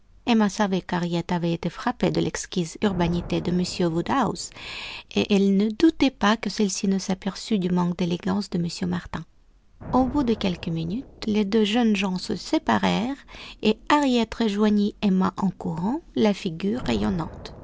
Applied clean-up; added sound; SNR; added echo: none; Thunder; 20 dB; none.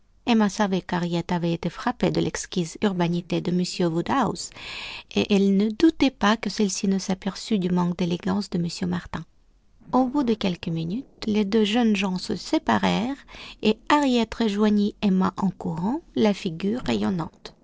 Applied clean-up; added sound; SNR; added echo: neural separator model SepFormer DNS4.